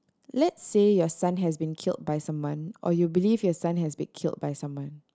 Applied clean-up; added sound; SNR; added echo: none; none; none; none.